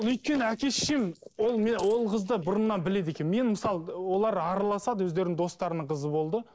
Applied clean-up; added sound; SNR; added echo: neural mask model Resemble Enhance denoiser.